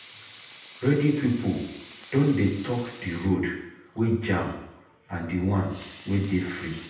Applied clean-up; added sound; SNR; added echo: none; Sink (filling or washing) / Water tap, faucet / Liquid; 14 dB; reverberation time 0.9 s.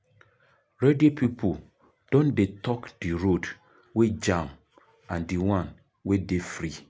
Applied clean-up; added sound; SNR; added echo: none; none; none; none.